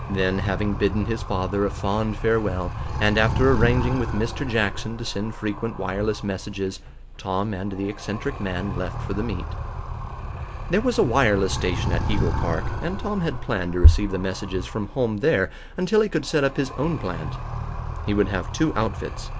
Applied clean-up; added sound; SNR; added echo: none; Animal; 5 dB; none.